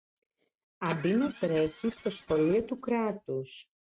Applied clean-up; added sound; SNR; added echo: neural mask model RNNoise.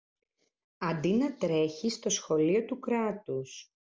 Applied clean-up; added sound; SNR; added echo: none; none; none; none.